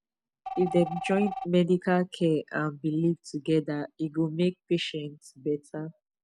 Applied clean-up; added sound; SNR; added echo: none; Telephone; 13 dB; none.